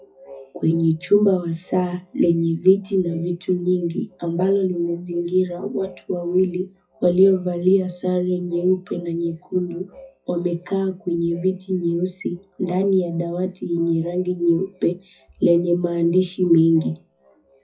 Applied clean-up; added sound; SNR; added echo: classical method WPE with log-MMSE.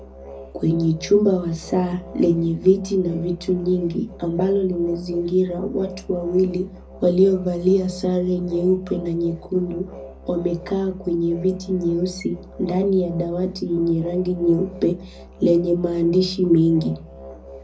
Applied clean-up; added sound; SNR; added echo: none; Musical instrument; 18 dB; reverberation time 0.4 s.